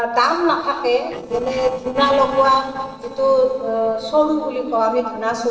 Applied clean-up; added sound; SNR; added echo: neural separator model SepFormer DNS4.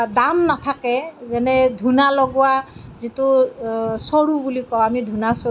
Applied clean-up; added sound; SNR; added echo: none; none; none; none.